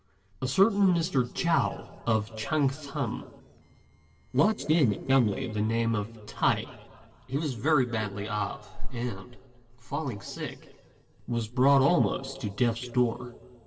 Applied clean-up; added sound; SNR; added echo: neural separator model SepFormer DNS4.